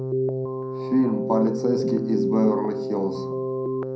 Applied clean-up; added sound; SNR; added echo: none; Keyboard (musical); 1 dB; reverberation time 0.6 s.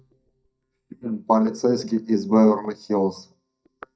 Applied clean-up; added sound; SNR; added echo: neural mask model DeepFilterNet 3.